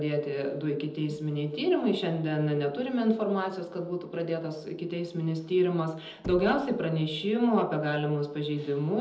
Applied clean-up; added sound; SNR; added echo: none; Knock / Wood; 19 dB; reverberation time 0.8 s.